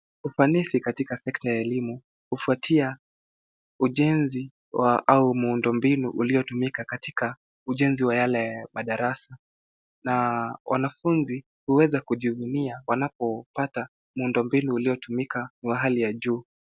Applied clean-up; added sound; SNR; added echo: none; none; none; none.